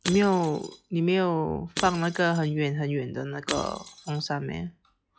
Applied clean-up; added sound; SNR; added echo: classical method log-MMSE.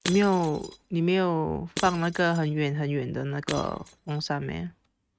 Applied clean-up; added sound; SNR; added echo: neural mask model RNNoise.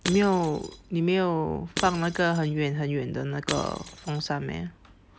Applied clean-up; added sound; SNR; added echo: none; Shatter / Crushing; 13 dB; none.